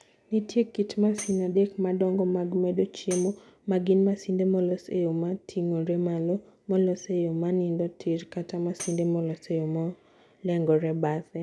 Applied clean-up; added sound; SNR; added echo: none; Tambourine; 18 dB; none.